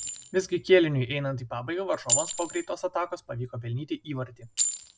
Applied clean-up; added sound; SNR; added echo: none; Chink, clink; 5 dB; none.